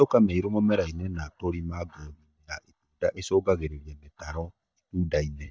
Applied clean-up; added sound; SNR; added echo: neural mask model DeepFilterNet 3.